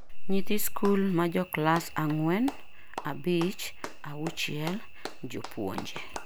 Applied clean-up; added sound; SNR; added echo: none; Clapping; 17 dB; none.